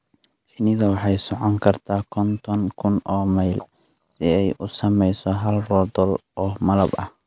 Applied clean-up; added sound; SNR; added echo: none; none; none; none.